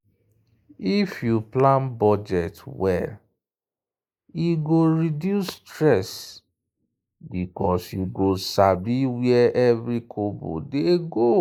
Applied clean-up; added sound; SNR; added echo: neural mask model Resemble Enhance denoiser.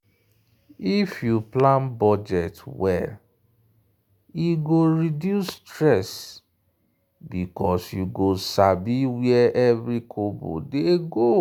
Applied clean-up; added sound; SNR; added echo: none; none; none; none.